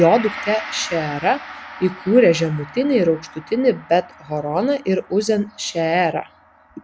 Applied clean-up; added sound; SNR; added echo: none; Gong; 16 dB; none.